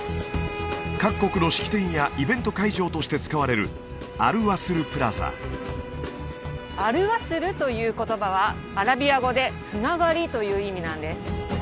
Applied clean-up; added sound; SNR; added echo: none; none; none; none.